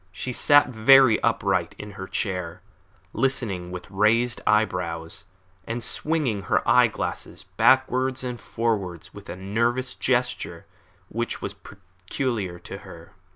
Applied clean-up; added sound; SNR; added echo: none; none; none; none.